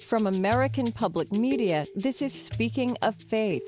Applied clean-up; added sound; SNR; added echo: none; none; none; none.